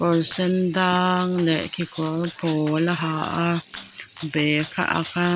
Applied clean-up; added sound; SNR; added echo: none; Rattle (instrument); 19 dB; none.